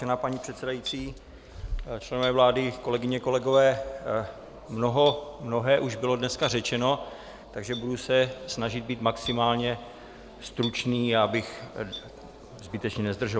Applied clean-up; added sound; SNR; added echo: none; Chink, clink; 18 dB; none.